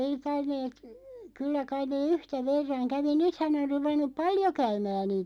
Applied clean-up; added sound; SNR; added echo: none; none; none; none.